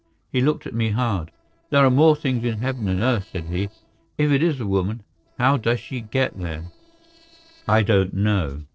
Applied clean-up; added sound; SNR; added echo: neural separator model SepFormer DNS4.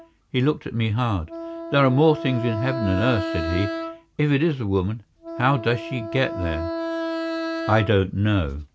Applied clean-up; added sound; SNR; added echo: none; Wind instrument, woodwind instrument; 8 dB; none.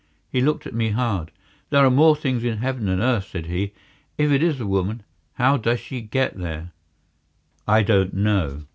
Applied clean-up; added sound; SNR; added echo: none; none; none; none.